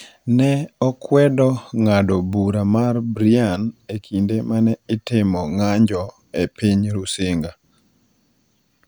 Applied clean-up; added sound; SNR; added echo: none; none; none; none.